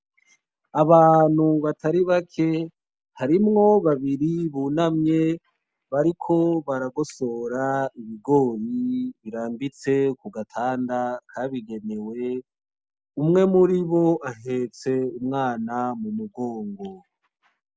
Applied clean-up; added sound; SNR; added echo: none; none; none; none.